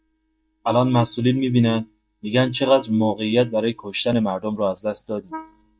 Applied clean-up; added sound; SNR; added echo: neural mask model DeepFilterNet 3.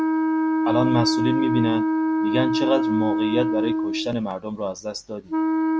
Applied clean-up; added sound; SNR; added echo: none; Wind instrument, woodwind instrument; -4 dB; none.